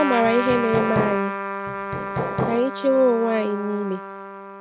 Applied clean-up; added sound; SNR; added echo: none; Trumpet + Hammer; 4 dB; none.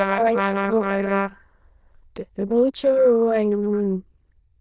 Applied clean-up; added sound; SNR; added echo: neural diffusion model UNIVERSE++.